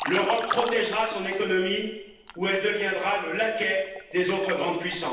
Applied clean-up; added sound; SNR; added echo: none; Liquid; 9 dB; reverberation time 0.9 s.